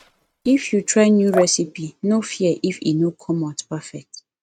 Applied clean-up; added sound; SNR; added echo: neural mask model RNNoise.